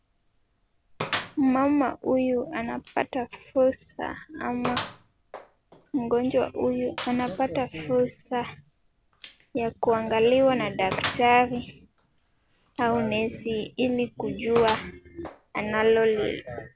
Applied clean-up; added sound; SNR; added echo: none; Gunshot, gunfire; 13 dB; none.